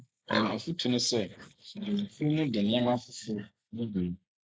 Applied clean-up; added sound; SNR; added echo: neural mask model Resemble Enhance denoiser.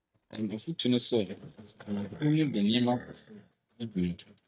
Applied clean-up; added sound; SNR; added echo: neural mask model DeepFilterNet 3.